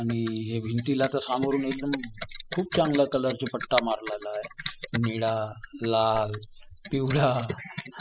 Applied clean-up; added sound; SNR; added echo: classical method spectral subtraction.